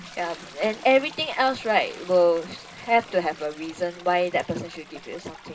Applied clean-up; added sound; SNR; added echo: none; Toilet flush; 18 dB; reverberation time 0.2 s.